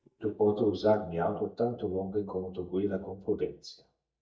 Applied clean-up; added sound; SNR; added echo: neural mask model DeepFilterNet 3.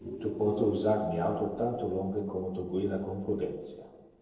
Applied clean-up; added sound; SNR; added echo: neural separator model SepFormer DNS4.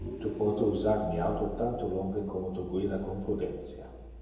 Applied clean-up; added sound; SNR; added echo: none; Vehicle; 11 dB; reverberation time 1.0 s.